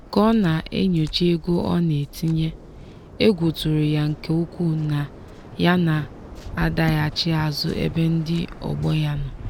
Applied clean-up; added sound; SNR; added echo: none; Waves, surf; 14 dB; none.